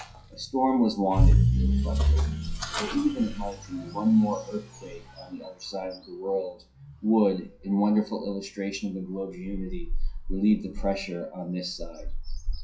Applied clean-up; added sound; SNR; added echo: classical method WPE with log-MMSE.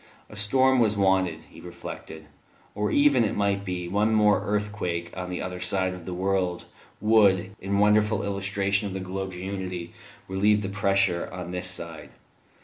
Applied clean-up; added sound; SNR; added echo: none; none; none; none.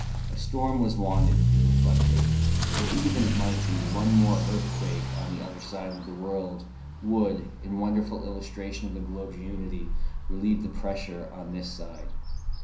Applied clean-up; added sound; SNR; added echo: none; Accelerating, revving, vroom / Motor vehicle (road); -4 dB; reverberation time 0.6 s.